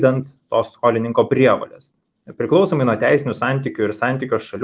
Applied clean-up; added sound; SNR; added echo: none; none; none; none.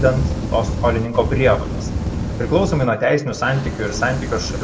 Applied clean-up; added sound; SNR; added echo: none; Fire; 4 dB; reverberation time 1.0 s.